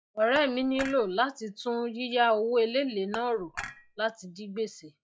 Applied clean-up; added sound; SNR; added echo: classical method log-MMSE.